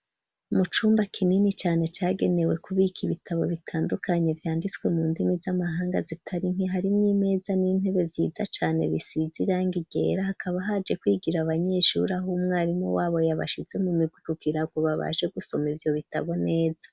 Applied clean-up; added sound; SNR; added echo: none; none; none; none.